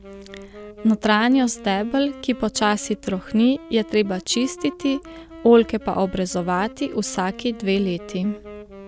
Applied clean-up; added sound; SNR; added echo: none; Wind instrument, woodwind instrument; 18 dB; none.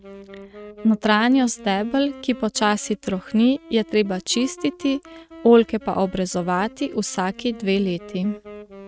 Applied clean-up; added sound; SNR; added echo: neural mask model RNNoise.